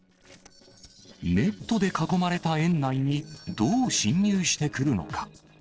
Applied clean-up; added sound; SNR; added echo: neural separator model SepFormer DNS4.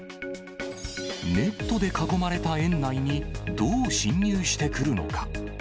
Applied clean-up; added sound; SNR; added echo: none; none; none; none.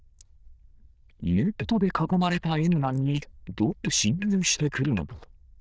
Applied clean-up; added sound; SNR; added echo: neural diffusion model UNIVERSE++.